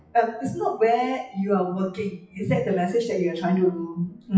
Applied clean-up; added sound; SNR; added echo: classical method WPE with log-MMSE.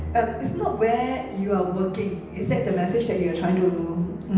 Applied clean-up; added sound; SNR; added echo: none; Musical instrument; 13 dB; reverberation time 0.9 s.